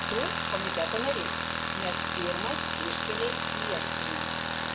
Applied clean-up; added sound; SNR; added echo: none; Tools; -5 dB; reverberation time 0.6 s.